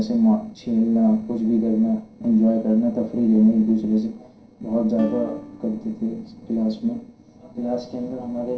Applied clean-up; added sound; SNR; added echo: neural separator model SepFormer DNS4.